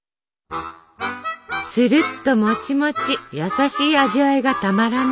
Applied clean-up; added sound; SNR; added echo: none; none; none; none.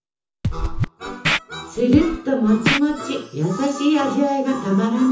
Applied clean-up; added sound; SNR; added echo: none; Scratching (performance technique); 4 dB; reverberation time 0.6 s.